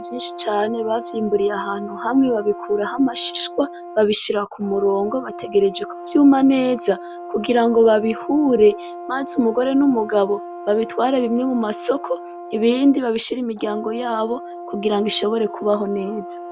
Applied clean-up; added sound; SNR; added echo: none; Brass instrument; 14 dB; none.